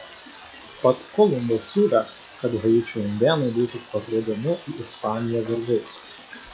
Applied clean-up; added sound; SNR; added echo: classical method log-MMSE.